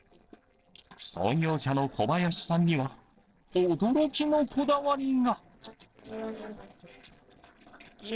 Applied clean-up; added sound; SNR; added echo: neural separator model SepFormer DNS4.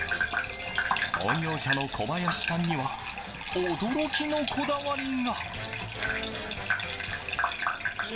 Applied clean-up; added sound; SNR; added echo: none; Bathtub (filling or washing) / Gurgling; 0 dB; none.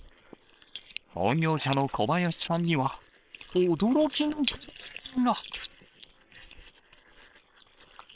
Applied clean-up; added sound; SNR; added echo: neural separator model SepFormer WHAM!.